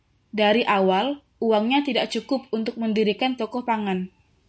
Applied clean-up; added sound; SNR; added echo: none; none; none; none.